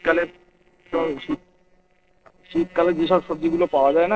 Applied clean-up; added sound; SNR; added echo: neural separator model SepFormer DNS4.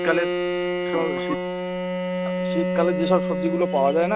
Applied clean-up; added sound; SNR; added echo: none; Bowed string instrument; 0 dB; none.